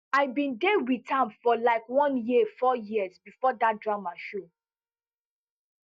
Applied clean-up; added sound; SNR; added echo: neural mask model DeepFilterNet 3.